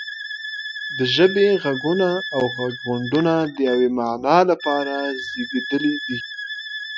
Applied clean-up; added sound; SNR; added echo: classical method Wiener filter.